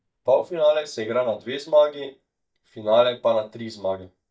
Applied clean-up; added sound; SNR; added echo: neural mask model DeepFilterNet 3.